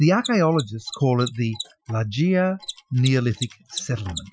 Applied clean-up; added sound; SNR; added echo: classical method Wiener filter.